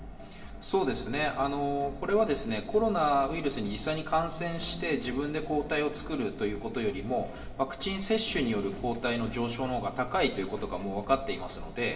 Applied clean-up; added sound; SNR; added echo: none; none; none; reverberation time 1.7 s.